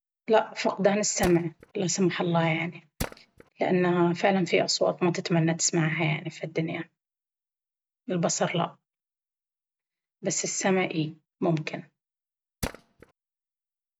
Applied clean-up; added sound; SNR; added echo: none; Tools; 9 dB; none.